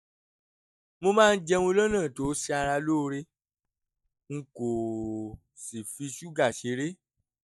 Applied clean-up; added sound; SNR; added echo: neural mask model DeepFilterNet 3.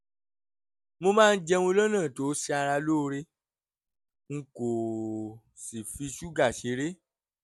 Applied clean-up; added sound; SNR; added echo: none; none; none; none.